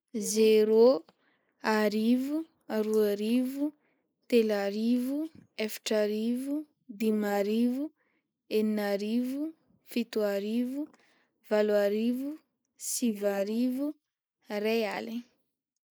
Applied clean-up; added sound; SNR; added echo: neural mask model Resemble Enhance denoiser.